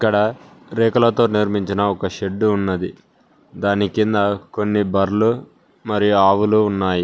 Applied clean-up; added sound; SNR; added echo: none; none; none; none.